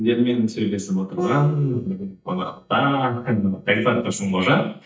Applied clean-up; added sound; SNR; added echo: neural mask model DeepFilterNet 3.